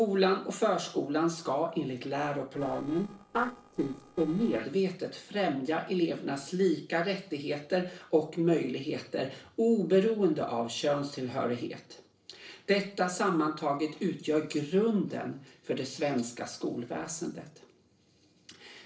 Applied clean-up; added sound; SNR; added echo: neural separator model SepFormer DNS4.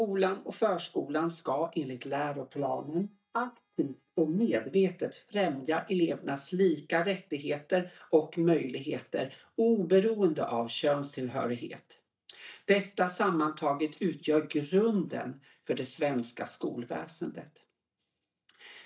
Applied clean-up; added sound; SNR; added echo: neural mask model DeepFilterNet 3.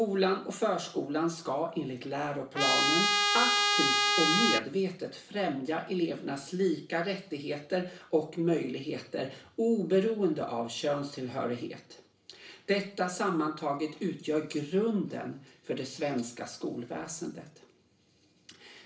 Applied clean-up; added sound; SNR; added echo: none; Trumpet; -5 dB; reverberation time 0.4 s.